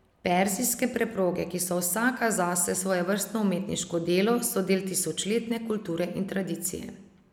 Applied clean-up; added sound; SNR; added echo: none; none; none; none.